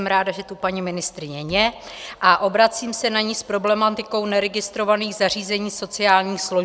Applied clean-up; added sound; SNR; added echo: none; none; none; none.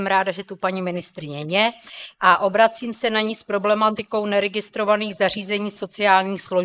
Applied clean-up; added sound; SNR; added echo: neural mask model Resemble Enhance denoiser.